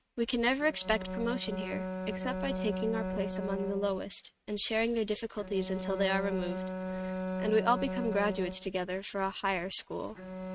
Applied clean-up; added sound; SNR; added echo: neural mask model RNNoise.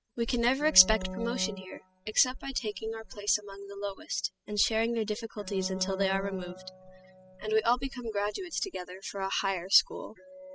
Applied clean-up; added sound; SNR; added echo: classical method spectral subtraction.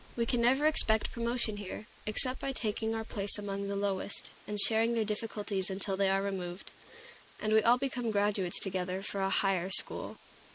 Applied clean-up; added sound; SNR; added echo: neural mask model Resemble Enhance denoiser.